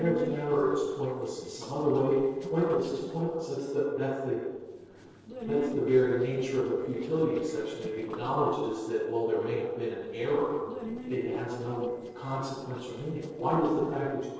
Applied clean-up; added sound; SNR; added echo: neural separator model SepFormer DNS4.